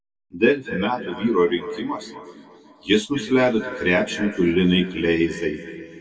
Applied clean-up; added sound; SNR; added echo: none; none; none; reverberation time 2.5 s.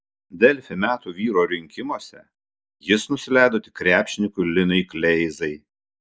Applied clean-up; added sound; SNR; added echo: none; none; none; none.